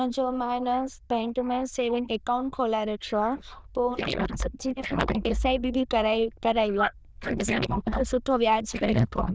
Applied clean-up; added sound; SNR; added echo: neural diffusion model UNIVERSE++.